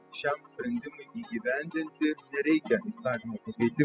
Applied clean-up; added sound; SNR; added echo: classical method spectral subtraction.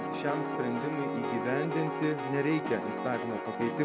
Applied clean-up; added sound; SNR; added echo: none; Piano; 1 dB; none.